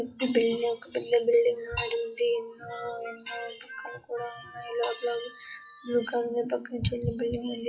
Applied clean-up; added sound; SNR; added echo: classical method WPE with log-MMSE.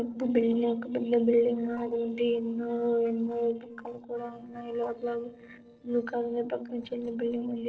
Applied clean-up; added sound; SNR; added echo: neural separator model SepFormer DNS4.